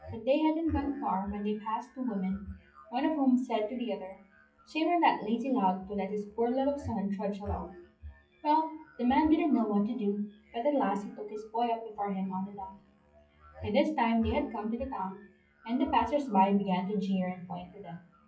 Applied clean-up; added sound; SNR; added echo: classical method WPE with log-MMSE.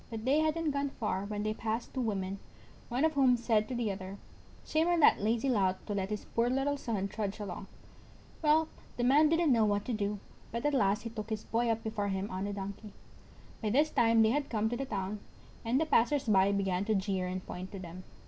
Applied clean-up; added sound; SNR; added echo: none; none; none; none.